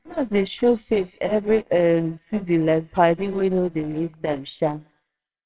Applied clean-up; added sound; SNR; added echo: neural separator model SepFormer WHAMR!.